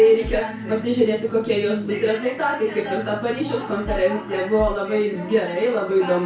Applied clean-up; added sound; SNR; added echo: none; Bass drum; 11 dB; reverberation time 0.3 s.